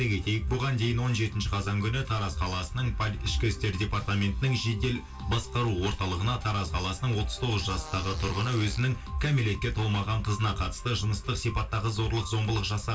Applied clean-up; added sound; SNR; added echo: none; Fart; 18 dB; reverberation time 0.2 s.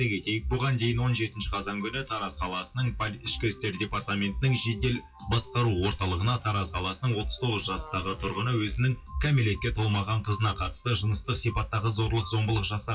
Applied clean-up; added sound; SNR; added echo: classical method WPE with log-MMSE.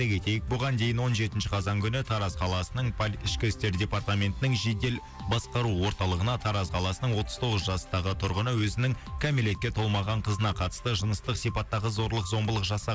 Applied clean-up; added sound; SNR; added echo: none; none; none; none.